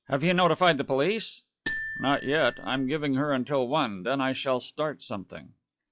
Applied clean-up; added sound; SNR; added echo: classical method log-MMSE.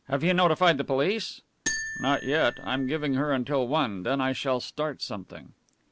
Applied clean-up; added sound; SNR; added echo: none; Marimba, xylophone; 9 dB; none.